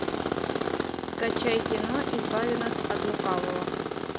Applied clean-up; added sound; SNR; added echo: none; Tools; -3 dB; none.